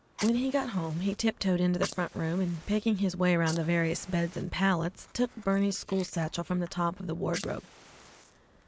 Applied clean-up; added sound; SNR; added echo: neural mask model Resemble Enhance denoiser.